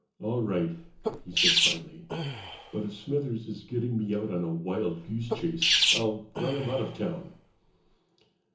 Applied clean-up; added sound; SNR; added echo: none; Sneeze; -1 dB; reverberation time 0.7 s.